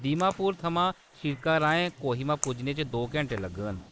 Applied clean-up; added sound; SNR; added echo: neural mask model Resemble Enhance denoiser.